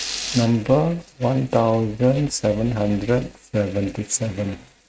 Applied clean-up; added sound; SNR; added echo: neural mask model RNNoise.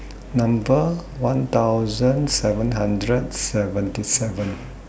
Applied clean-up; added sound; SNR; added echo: none; none; none; none.